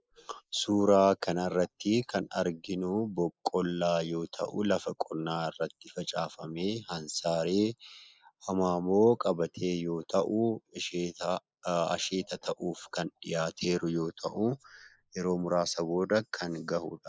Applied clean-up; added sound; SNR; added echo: neural mask model Resemble Enhance denoiser.